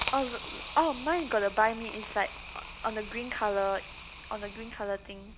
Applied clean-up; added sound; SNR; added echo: none; Hiss; 11 dB; none.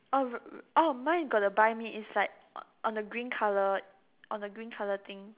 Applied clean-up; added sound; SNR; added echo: none; none; none; none.